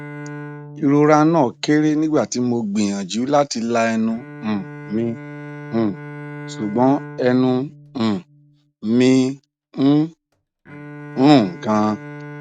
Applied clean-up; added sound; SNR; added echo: neural mask model RNNoise.